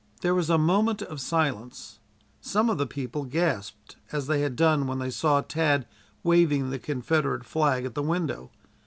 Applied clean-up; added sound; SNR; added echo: none; none; none; none.